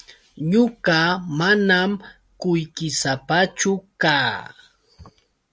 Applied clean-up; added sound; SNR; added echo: none; none; none; none.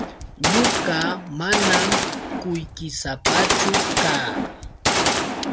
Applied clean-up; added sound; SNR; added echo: none; Gunshot, gunfire; -4 dB; none.